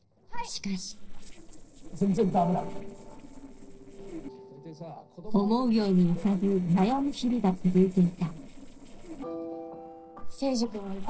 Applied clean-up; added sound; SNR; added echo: neural separator model SepFormer DNS4.